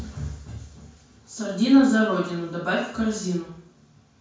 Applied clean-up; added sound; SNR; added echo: none; none; none; reverberation time 0.5 s.